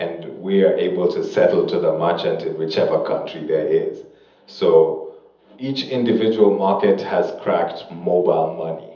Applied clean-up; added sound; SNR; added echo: none; none; none; reverberation time 0.7 s.